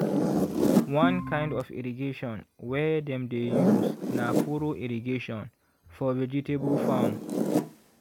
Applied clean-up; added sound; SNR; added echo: none; Organ + Zipper (clothing); -2 dB; none.